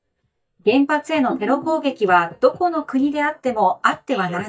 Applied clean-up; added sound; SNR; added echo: neural mask model DeepFilterNet 3.